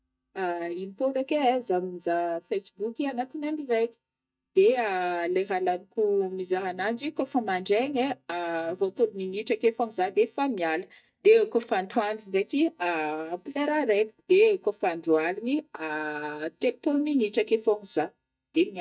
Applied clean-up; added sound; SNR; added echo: neural mask model DeepFilterNet 3.